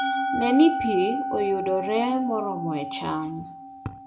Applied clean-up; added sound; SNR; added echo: none; Musical instrument; 4 dB; reverberation time 0.3 s.